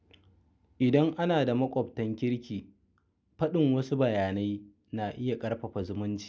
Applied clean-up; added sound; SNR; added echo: none; none; none; none.